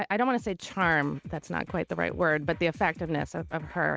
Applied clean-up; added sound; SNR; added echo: neural mask model RNNoise.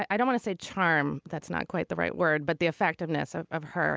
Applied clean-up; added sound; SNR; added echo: none; none; none; none.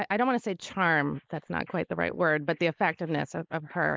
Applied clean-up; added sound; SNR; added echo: neural mask model Resemble Enhance denoiser.